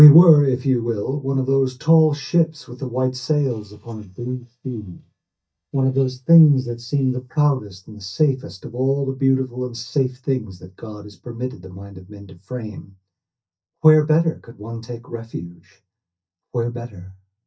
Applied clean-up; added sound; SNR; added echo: neural mask model DeepFilterNet 3.